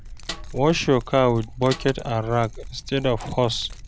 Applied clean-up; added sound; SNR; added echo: none; Snare drum + Keys jangling; 12 dB; none.